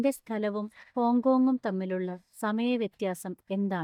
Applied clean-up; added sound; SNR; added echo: neural mask model DeepFilterNet 3.